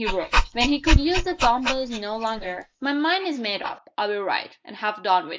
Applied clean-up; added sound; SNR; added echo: neural mask model Resemble Enhance denoiser.